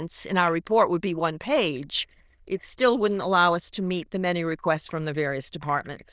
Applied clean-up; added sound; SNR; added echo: neural diffusion model UNIVERSE++.